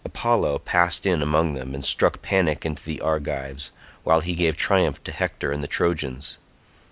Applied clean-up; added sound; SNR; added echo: none; none; none; none.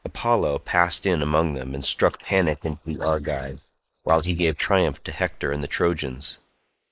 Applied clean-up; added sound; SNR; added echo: neural mask model Resemble Enhance denoiser.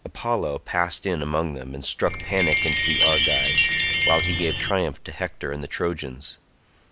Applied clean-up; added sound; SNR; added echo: none; Chime; -3 dB; none.